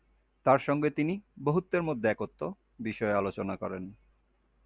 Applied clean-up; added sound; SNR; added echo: none; none; none; none.